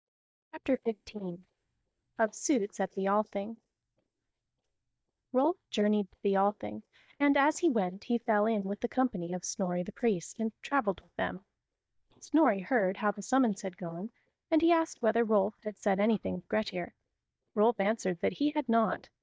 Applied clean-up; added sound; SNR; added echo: neural mask model DeepFilterNet 3.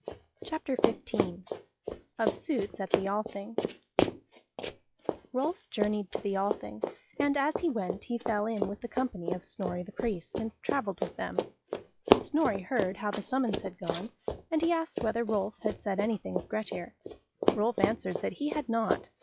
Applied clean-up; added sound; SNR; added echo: classical method log-MMSE.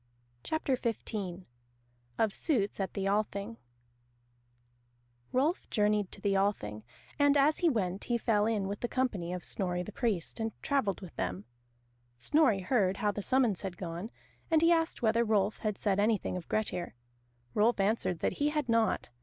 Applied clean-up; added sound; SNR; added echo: none; none; none; none.